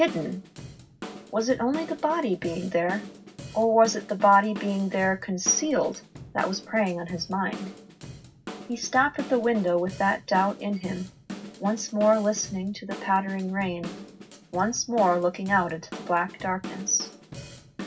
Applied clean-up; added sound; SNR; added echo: none; Drum / Drum kit; 15 dB; reverberation time 0.4 s.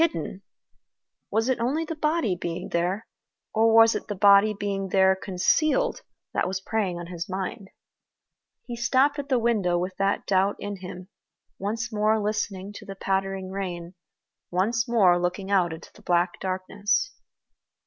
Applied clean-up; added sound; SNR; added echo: none; none; none; none.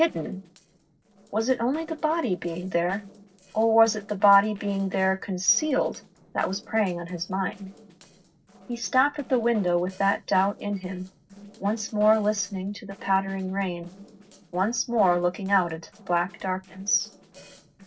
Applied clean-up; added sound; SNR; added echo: neural separator model SepFormer DNS4.